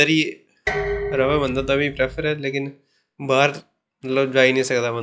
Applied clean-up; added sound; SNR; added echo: classical method log-MMSE.